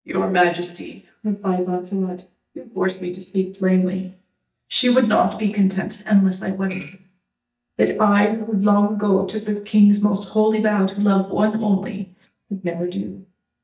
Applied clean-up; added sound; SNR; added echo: neural mask model DeepFilterNet 3.